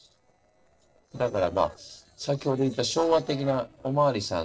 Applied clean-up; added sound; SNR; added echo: neural separator model SepFormer DNS4.